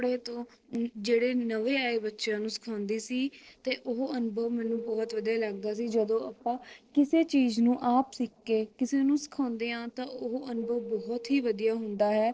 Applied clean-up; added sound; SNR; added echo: neural separator model SepFormer DNS4.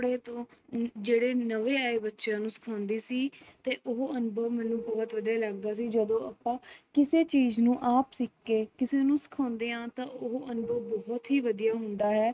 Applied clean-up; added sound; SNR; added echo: neural mask model RNNoise.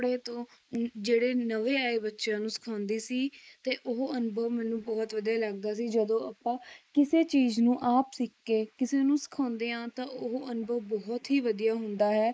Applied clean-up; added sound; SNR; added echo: neural mask model Resemble Enhance denoiser.